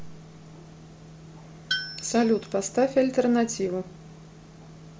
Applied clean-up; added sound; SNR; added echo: none; Tools; 11 dB; none.